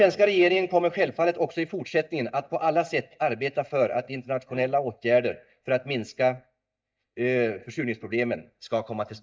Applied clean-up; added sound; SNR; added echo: neural mask model DeepFilterNet 3.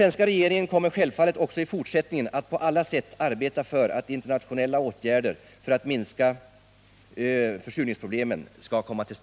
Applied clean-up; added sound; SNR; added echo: none; none; none; none.